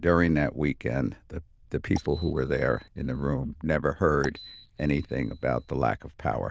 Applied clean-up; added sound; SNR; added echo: neural diffusion model UNIVERSE++.